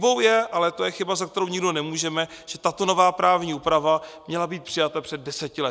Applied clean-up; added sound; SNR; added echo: none; none; none; none.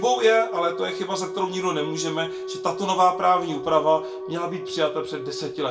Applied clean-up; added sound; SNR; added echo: none; Wind instrument, woodwind instrument; 9 dB; reverberation time 0.3 s.